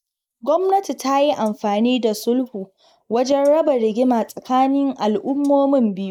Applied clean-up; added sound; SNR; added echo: neural mask model Resemble Enhance denoiser.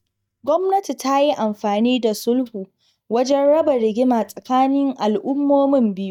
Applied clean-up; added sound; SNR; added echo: neural mask model DeepFilterNet 3.